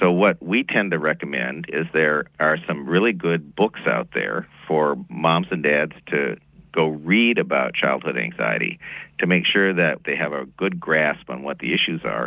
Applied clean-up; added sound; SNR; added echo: none; none; none; none.